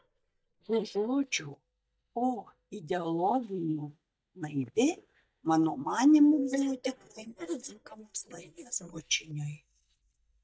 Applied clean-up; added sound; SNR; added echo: neural mask model DeepFilterNet 3.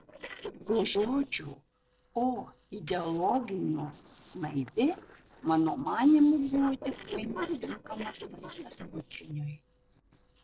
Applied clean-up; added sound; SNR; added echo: neural separator model SepFormer DNS4.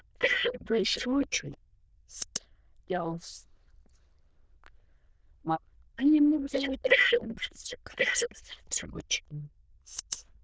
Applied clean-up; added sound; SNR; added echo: neural diffusion model UNIVERSE++.